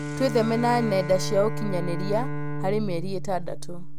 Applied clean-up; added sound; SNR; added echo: none; Bowed string instrument + Bicycle; 2 dB; none.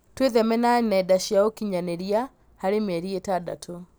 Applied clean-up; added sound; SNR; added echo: none; none; none; none.